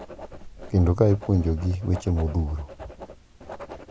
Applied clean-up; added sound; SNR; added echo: none; Writing; 16 dB; none.